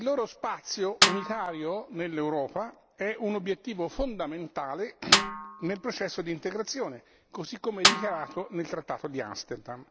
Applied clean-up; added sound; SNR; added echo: none; Snare drum; -4 dB; none.